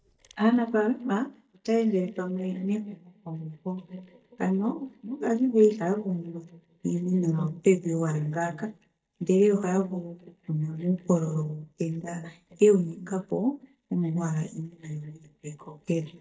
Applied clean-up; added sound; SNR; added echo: neural mask model DeepFilterNet 3.